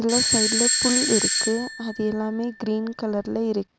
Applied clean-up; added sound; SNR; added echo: none; Bell / Doorbell; -1 dB; none.